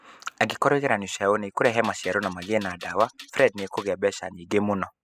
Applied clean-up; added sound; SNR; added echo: classical method spectral subtraction.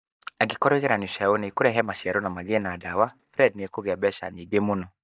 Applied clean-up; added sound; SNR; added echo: neural mask model DeepFilterNet 3.